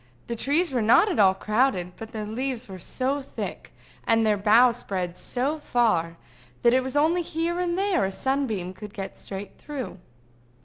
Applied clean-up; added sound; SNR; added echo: none; none; none; none.